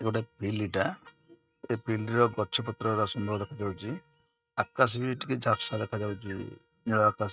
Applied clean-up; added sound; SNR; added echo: neural mask model RNNoise.